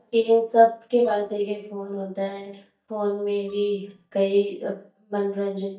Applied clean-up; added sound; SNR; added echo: neural mask model DeepFilterNet 3.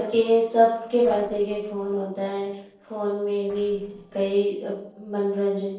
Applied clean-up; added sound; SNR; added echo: neural separator model SepFormer DNS4.